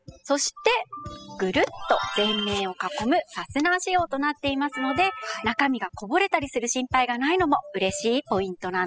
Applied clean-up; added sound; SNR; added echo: classical method spectral subtraction.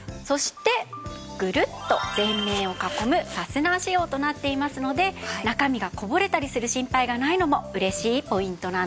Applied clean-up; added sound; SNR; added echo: none; none; none; none.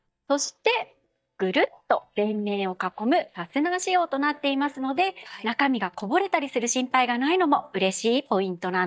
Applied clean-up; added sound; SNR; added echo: neural mask model DeepFilterNet 3.